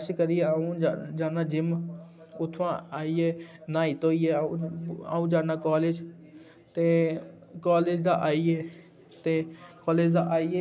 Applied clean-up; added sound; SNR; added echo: none; none; none; none.